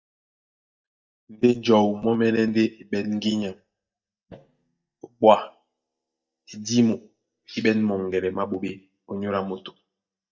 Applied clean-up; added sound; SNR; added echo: neural mask model DeepFilterNet 3.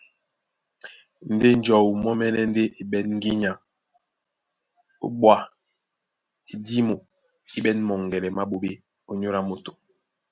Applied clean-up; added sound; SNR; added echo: none; none; none; none.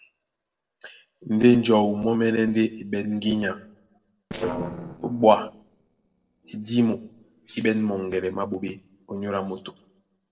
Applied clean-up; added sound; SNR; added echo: neural separator model SepFormer DNS4.